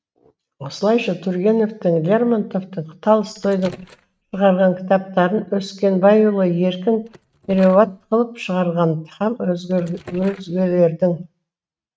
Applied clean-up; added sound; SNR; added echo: neural mask model RNNoise.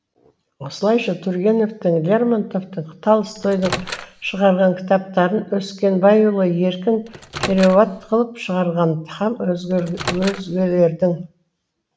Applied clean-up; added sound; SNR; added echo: none; Microwave oven; 12 dB; none.